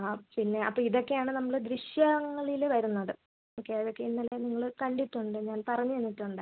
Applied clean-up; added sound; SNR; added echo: none; none; none; none.